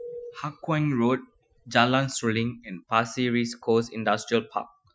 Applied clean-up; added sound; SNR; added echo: classical method Wiener filter.